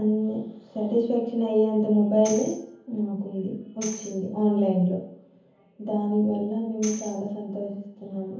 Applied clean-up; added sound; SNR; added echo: none; Tambourine; 17 dB; reverberation time 0.7 s.